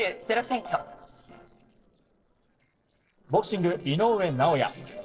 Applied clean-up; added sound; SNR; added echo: neural separator model SepFormer DNS4.